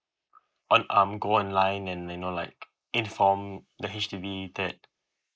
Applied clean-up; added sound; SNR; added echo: neural mask model Resemble Enhance denoiser.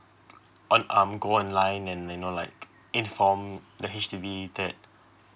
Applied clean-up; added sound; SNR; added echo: none; none; none; none.